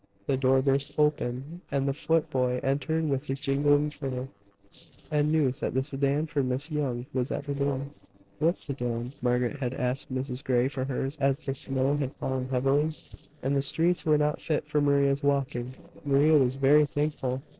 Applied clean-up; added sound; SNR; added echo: neural separator model SepFormer DNS4.